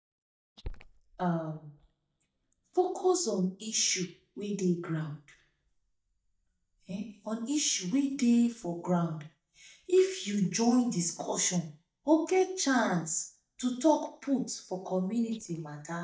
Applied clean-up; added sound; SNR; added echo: neural mask model DeepFilterNet 3.